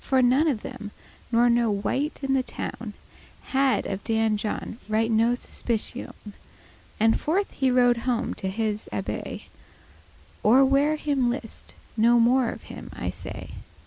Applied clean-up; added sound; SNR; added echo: none; none; none; none.